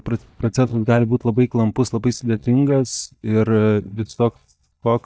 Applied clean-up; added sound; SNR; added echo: neural mask model DeepFilterNet 3.